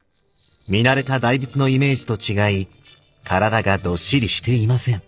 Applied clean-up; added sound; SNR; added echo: neural separator model SepFormer DNS4.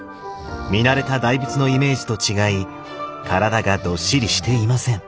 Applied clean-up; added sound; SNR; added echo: none; Breathing; 19 dB; none.